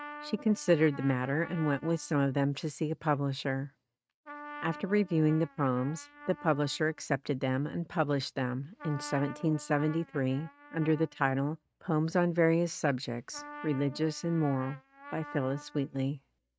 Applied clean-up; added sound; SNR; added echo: neural mask model RNNoise.